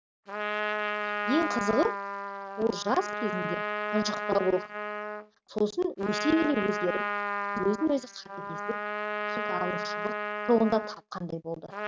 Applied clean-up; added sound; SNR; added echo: neural mask model RNNoise.